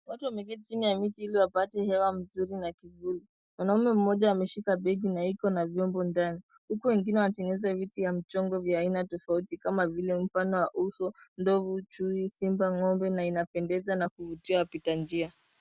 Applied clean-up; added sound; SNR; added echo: none; none; none; none.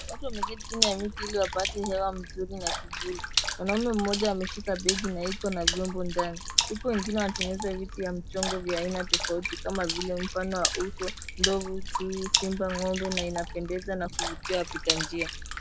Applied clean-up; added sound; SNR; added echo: none; Water / Splash, splatter; 1 dB; none.